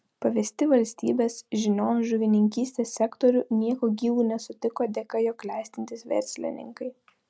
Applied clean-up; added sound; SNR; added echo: none; none; none; none.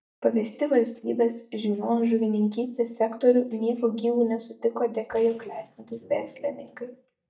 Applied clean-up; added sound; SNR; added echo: neural mask model DeepFilterNet 3.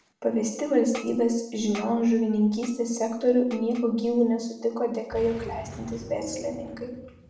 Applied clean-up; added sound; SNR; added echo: none; Boom; 19 dB; reverberation time 0.6 s.